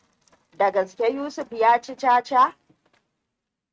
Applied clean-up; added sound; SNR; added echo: neural mask model RNNoise.